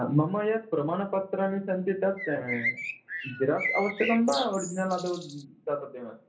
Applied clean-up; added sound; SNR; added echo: none; Bird; 6 dB; reverberation time 0.3 s.